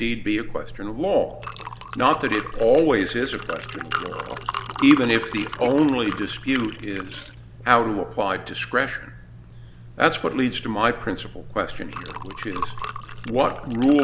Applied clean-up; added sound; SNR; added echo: none; Liquid; 12 dB; none.